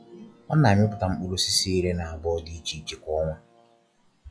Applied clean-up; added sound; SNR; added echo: classical method log-MMSE.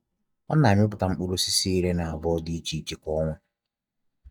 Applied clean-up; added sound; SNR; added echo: neural mask model DeepFilterNet 3.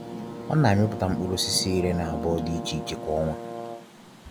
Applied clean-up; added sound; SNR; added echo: none; Rain + Brass instrument; 8 dB; none.